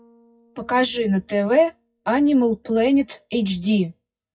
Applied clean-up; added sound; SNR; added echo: classical method WPE with log-MMSE.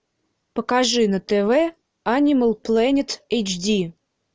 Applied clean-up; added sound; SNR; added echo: none; none; none; none.